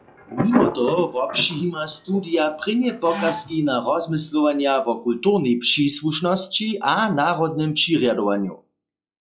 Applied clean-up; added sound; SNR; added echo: classical method log-MMSE.